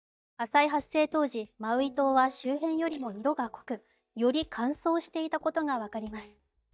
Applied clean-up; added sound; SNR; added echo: neural mask model DeepFilterNet 3.